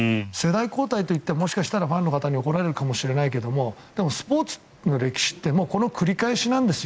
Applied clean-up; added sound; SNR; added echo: neural mask model Resemble Enhance denoiser.